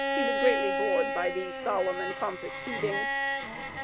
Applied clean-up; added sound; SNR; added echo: none; Bowed string instrument; 0 dB; none.